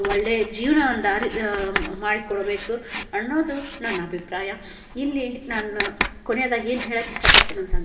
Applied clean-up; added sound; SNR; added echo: none; Writing; 1 dB; reverberation time 2.8 s.